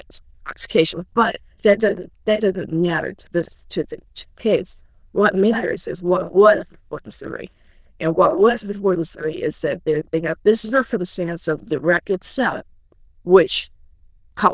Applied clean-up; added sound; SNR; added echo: neural diffusion model UNIVERSE++.